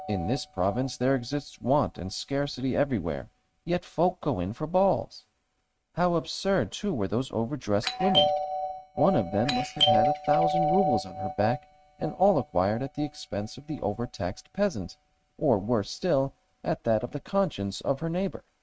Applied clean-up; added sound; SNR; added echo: neural mask model RNNoise.